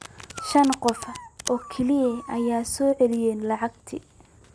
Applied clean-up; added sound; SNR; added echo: none; Domestic sounds, home sounds + Dog; 15 dB; none.